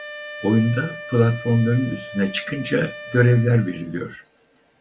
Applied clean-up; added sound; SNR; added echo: none; Wind instrument, woodwind instrument; 15 dB; none.